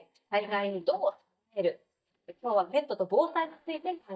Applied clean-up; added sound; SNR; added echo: neural mask model DeepFilterNet 3.